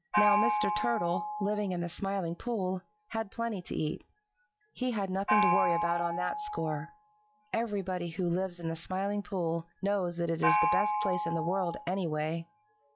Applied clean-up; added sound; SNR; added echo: classical method log-MMSE.